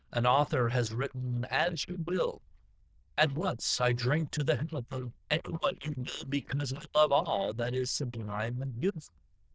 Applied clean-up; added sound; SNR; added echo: neural diffusion model UNIVERSE++.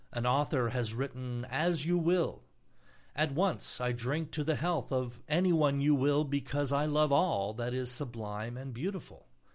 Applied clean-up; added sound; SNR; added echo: none; none; none; none.